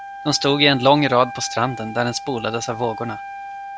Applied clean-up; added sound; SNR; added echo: none; Wind instrument, woodwind instrument; 12 dB; none.